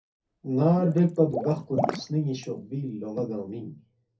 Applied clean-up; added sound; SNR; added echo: none; Water / Liquid; 9 dB; reverberation time 0.3 s.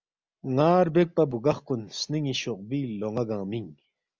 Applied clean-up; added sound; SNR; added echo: none; none; none; none.